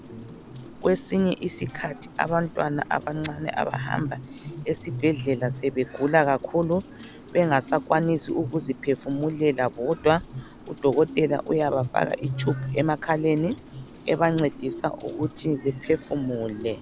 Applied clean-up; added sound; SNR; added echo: none; Rain; 20 dB; none.